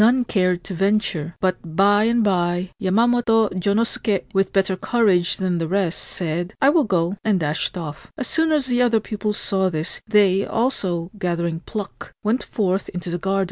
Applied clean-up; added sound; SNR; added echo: none; none; none; none.